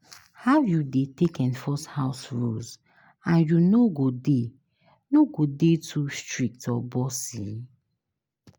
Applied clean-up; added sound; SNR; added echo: none; none; none; none.